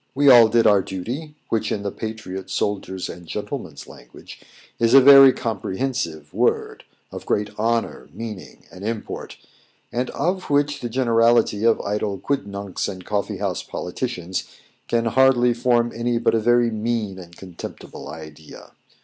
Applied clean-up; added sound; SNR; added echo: none; none; none; none.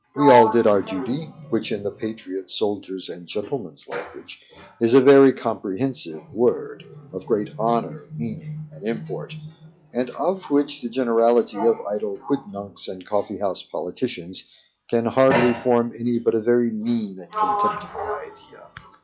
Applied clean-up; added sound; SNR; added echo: classical method log-MMSE.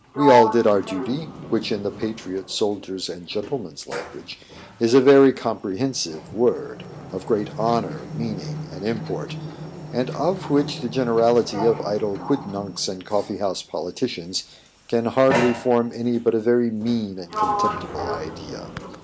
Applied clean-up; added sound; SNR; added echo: none; Sliding door; 8 dB; none.